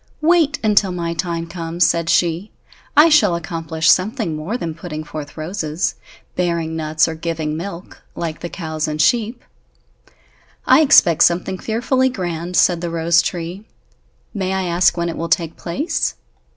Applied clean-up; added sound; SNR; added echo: none; none; none; none.